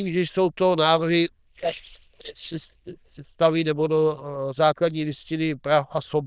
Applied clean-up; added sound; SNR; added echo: neural diffusion model UNIVERSE++.